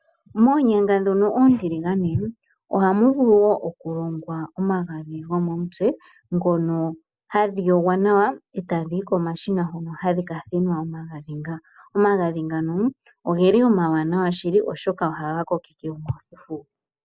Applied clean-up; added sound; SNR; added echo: none; none; none; none.